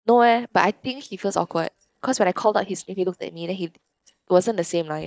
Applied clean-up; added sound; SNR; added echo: neural mask model DeepFilterNet 3.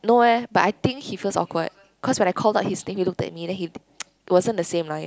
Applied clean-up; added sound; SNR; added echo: none; none; none; none.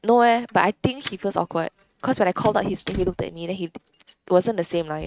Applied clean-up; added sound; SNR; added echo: neural mask model RNNoise.